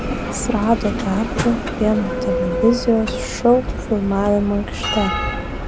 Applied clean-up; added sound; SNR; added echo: none; Bell; 4 dB; none.